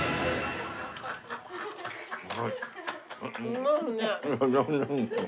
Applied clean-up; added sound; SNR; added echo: none; none; none; none.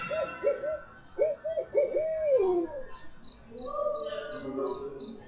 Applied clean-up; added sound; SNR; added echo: classical method WPE with log-MMSE.